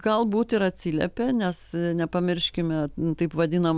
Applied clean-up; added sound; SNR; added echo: none; none; none; none.